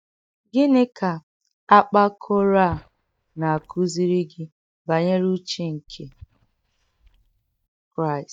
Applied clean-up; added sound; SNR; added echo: neural mask model DeepFilterNet 3.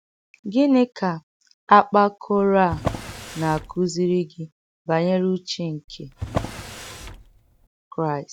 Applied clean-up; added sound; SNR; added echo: none; Drawer open or close; 10 dB; none.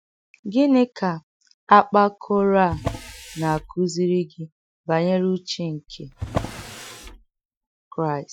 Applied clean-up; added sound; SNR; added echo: classical method Wiener filter.